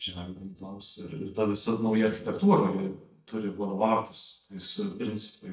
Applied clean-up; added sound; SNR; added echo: neural mask model DeepFilterNet 3.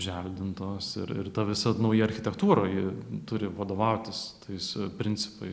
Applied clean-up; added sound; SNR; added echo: none; none; none; none.